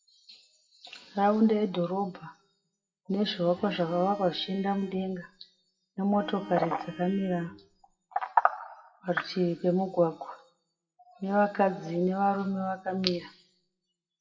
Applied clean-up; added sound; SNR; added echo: classical method WPE with log-MMSE.